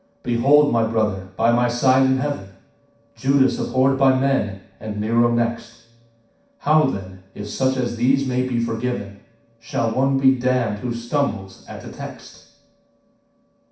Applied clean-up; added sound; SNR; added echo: none; none; none; reverberation time 0.6 s.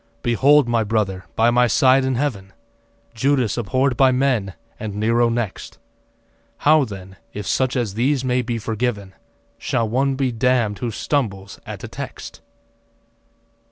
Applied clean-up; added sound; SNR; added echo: none; none; none; none.